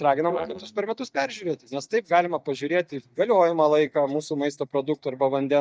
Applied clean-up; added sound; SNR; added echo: neural mask model DeepFilterNet 3.